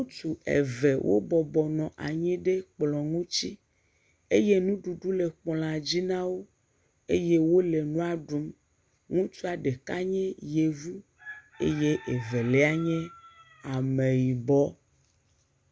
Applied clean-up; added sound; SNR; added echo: none; none; none; none.